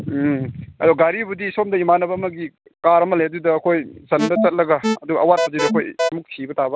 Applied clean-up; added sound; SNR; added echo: none; Alarm; 3 dB; none.